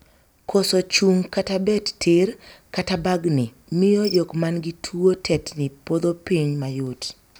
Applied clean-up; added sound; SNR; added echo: none; Cricket; 19 dB; none.